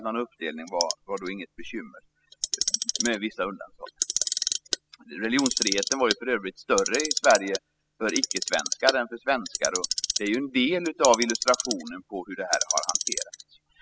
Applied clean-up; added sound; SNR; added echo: classical method spectral subtraction.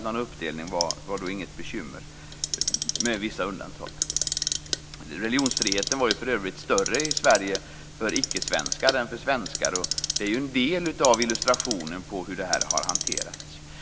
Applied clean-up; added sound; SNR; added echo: none; Clock; 4 dB; none.